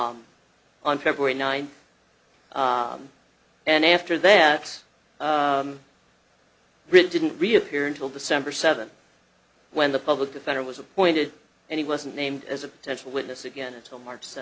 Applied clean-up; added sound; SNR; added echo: none; none; none; none.